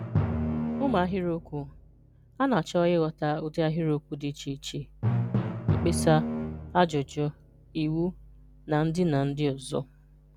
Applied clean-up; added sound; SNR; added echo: none; Drum; 5 dB; none.